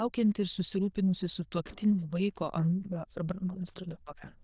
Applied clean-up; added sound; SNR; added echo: neural diffusion model UNIVERSE++.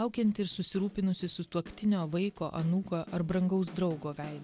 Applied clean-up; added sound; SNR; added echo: none; Drum / Drum kit; 20 dB; none.